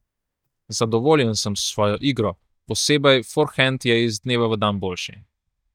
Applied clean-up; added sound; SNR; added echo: neural mask model DeepFilterNet 3.